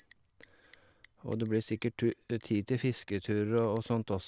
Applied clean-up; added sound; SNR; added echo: none; Bell; 1 dB; none.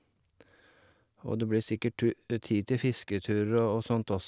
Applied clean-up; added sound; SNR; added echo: none; none; none; none.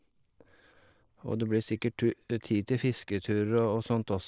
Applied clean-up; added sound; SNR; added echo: neural mask model Resemble Enhance denoiser.